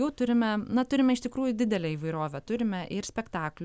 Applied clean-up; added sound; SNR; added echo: none; none; none; none.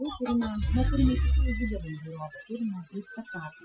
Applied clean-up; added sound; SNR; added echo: classical method Wiener filter.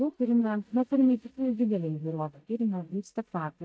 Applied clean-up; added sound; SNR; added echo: neural mask model DeepFilterNet 3.